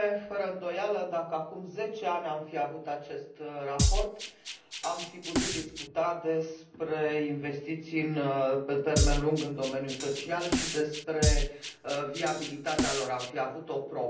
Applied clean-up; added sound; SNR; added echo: none; Drum kit; -1 dB; reverberation time 0.6 s.